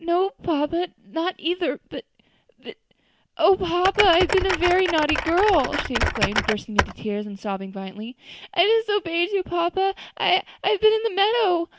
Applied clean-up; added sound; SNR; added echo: none; Typing; 3 dB; none.